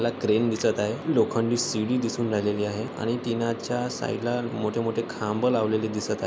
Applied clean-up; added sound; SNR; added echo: none; none; none; none.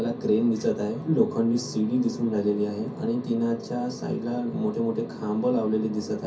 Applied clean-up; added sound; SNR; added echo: none; none; none; reverberation time 0.3 s.